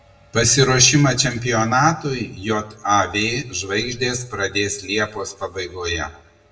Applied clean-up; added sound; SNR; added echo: none; none; none; reverberation time 0.6 s.